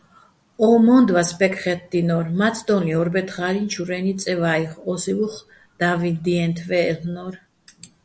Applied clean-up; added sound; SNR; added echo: none; none; none; none.